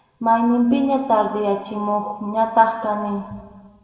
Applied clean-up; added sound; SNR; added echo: none; none; none; reverberation time 1.7 s.